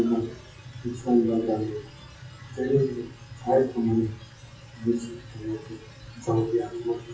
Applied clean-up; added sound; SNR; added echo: classical method WPE with log-MMSE.